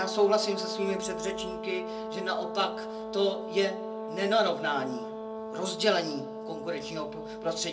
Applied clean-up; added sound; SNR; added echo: none; Brass instrument; 6 dB; reverberation time 0.2 s.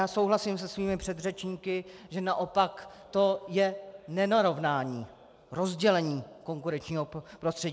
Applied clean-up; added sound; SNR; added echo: none; none; none; none.